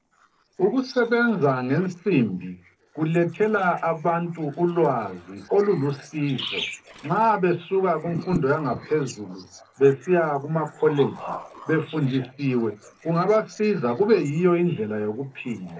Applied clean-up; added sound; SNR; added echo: neural separator model SepFormer DNS4.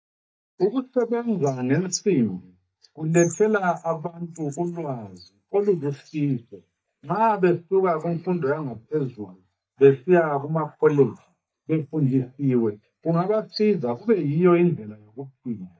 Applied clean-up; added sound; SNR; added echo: neural mask model DeepFilterNet 3.